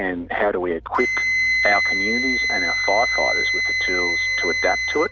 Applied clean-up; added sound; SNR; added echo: none; Wind instrument, woodwind instrument; -2 dB; none.